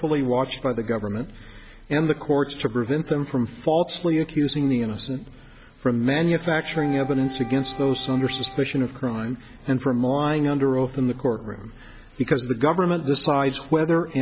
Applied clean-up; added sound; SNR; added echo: none; Wind instrument, woodwind instrument; 16 dB; none.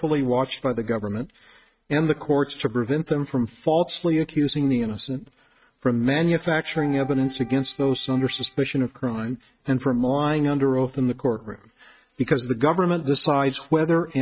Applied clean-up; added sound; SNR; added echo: neural mask model RNNoise.